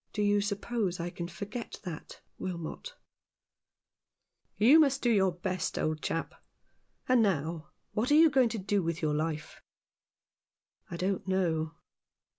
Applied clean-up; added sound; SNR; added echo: none; none; none; none.